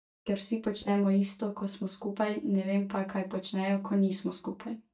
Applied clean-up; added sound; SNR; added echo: neural mask model DeepFilterNet 3.